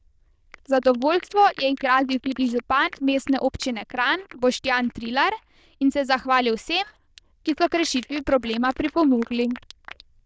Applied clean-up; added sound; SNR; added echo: neural diffusion model UNIVERSE++.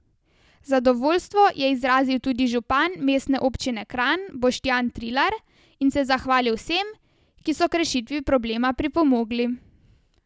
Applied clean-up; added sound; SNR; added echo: none; none; none; none.